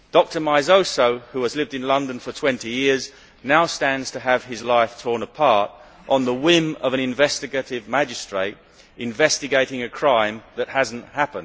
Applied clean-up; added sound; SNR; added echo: none; none; none; none.